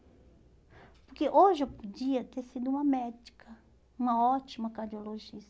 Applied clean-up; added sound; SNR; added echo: none; none; none; none.